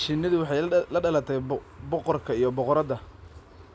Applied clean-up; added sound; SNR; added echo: none; none; none; none.